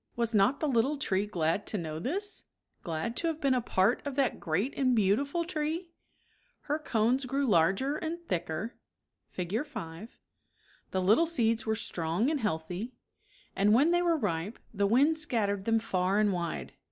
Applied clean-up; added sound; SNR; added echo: none; none; none; none.